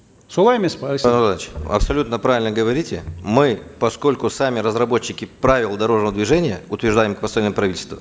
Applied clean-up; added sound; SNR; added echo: none; none; none; none.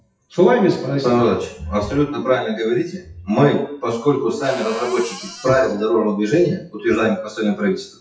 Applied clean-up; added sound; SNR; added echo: classical method WPE with log-MMSE.